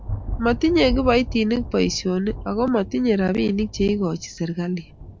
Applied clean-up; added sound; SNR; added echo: none; Thunder; 11 dB; none.